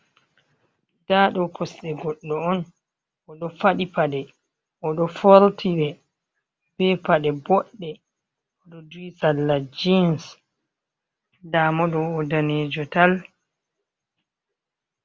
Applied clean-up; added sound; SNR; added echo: none; none; none; none.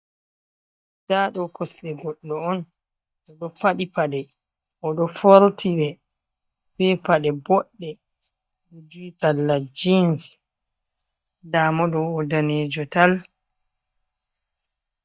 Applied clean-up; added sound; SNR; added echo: neural mask model DeepFilterNet 3.